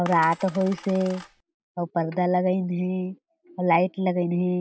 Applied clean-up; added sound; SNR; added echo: none; Coin (dropping); 17 dB; none.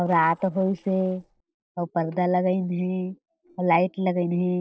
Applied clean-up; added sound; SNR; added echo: neural separator model SepFormer DNS4.